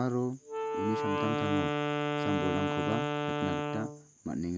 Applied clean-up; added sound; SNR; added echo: none; Wind instrument, woodwind instrument; -2 dB; none.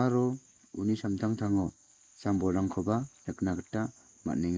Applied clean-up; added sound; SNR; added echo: neural mask model Resemble Enhance denoiser.